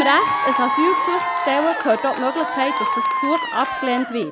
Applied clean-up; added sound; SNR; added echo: none; Applause / Crowd / Cheering; 0 dB; none.